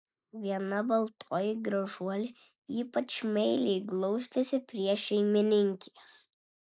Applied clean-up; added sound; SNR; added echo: neural mask model Resemble Enhance denoiser.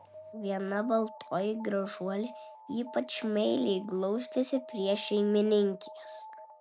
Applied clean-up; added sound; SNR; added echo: none; Alarm; 16 dB; none.